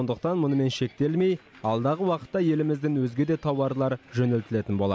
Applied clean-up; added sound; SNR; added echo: none; none; none; none.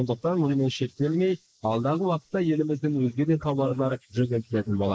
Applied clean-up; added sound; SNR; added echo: neural mask model Resemble Enhance denoiser.